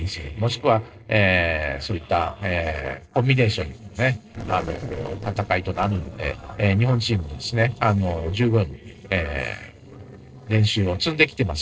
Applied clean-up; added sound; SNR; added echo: neural separator model SepFormer DNS4.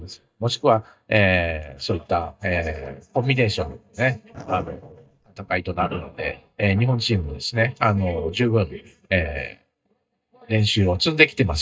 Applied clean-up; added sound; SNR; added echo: neural mask model DeepFilterNet 3.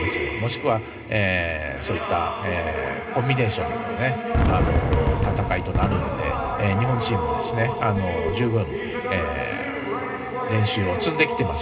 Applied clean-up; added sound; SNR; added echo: none; Fireworks; 6 dB; reverberation time 0.2 s.